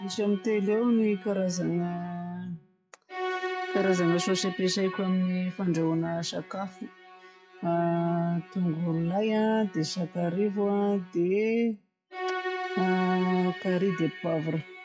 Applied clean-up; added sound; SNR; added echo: classical method log-MMSE.